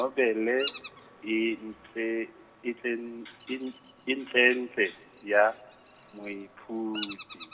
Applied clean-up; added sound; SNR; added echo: none; Bird vocalization, bird call, bird song; 17 dB; reverberation time 0.8 s.